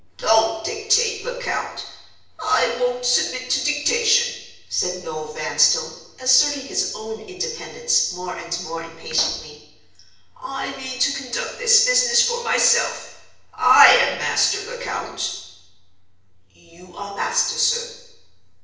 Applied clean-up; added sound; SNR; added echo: none; Explosion; 19 dB; reverberation time 0.9 s.